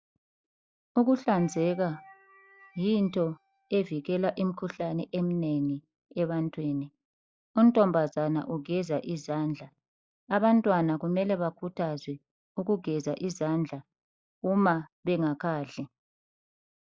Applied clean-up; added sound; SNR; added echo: classical method log-MMSE.